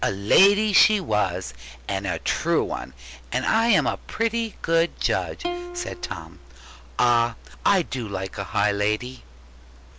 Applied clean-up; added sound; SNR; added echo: none; Plucked string instrument; 13 dB; none.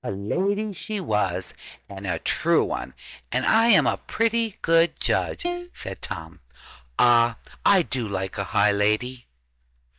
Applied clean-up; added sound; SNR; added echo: neural mask model DeepFilterNet 3.